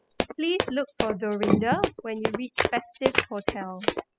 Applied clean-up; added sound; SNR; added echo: classical method spectral subtraction.